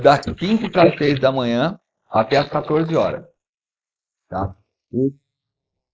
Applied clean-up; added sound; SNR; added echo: neural mask model Resemble Enhance denoiser.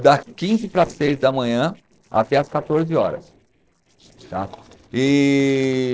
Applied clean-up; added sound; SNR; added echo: neural separator model SepFormer DNS4.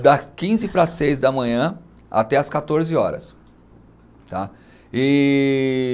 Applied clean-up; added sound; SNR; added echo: none; none; none; none.